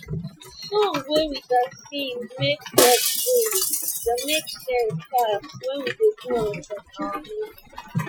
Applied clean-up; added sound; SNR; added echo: classical method Wiener filter.